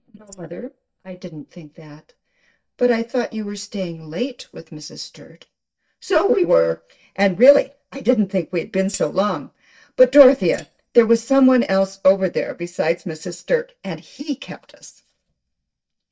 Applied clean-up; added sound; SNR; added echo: neural mask model DeepFilterNet 3.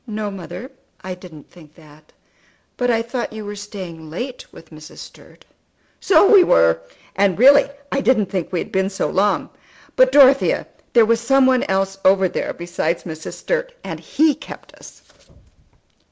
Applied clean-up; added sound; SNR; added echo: none; none; none; none.